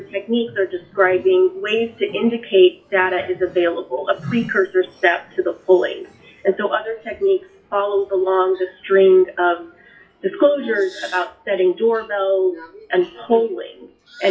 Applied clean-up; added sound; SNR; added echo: classical method WPE with log-MMSE.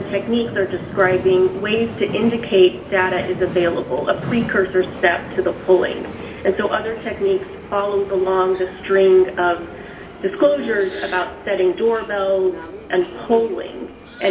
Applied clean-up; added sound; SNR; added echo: none; Subway, metro, underground; 13 dB; reverberation time 1.3 s.